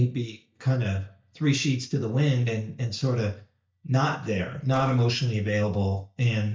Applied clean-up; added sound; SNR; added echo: neural mask model DeepFilterNet 3.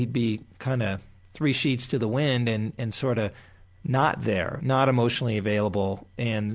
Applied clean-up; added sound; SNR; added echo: none; none; none; none.